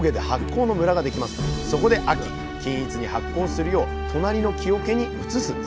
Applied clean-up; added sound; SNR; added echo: none; none; none; none.